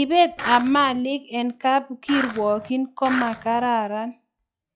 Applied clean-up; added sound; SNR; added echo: classical method log-MMSE.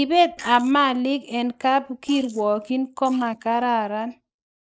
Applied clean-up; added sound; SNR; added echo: neural mask model Resemble Enhance denoiser.